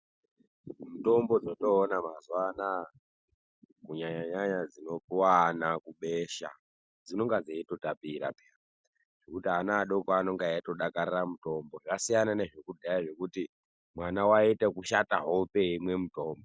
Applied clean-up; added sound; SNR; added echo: none; none; none; none.